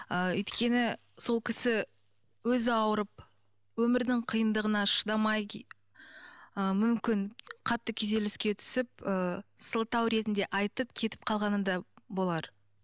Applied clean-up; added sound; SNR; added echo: none; none; none; none.